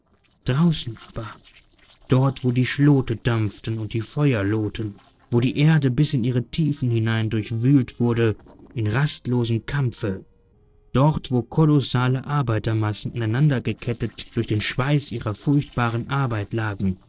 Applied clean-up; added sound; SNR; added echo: neural separator model SepFormer DNS4.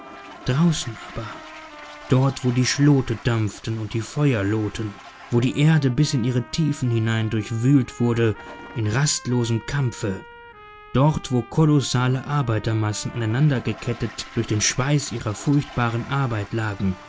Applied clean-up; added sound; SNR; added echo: none; Trumpet + Toilet flush; 20 dB; none.